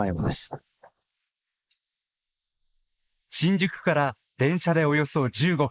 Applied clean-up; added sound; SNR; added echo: neural mask model Resemble Enhance denoiser.